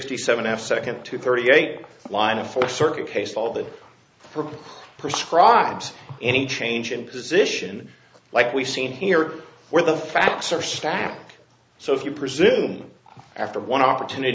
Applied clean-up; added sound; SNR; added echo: none; none; none; none.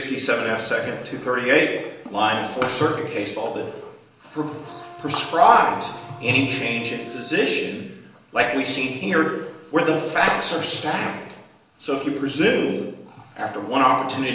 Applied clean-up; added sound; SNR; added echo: none; Brass instrument; 19 dB; reverberation time 0.9 s.